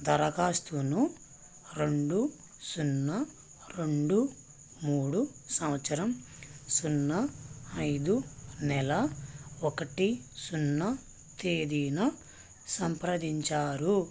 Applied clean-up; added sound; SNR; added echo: none; none; none; none.